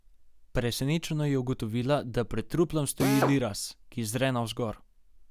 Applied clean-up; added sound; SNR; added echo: none; Drill; 2 dB; none.